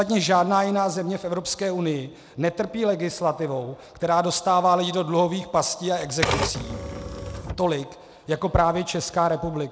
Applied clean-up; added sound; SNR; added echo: none; Typewriter; 6 dB; none.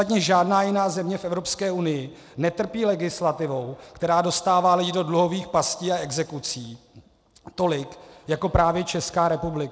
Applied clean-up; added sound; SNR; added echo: none; none; none; none.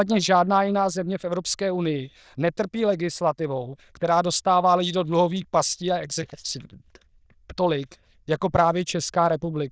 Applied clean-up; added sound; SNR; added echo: neural diffusion model UNIVERSE++.